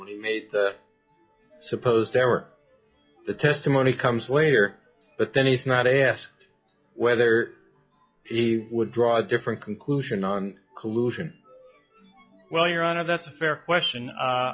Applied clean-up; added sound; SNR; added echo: classical method log-MMSE.